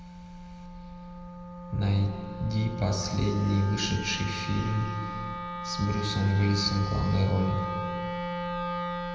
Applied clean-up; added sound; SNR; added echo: none; Wind instrument, woodwind instrument; 7 dB; reverberation time 2.0 s.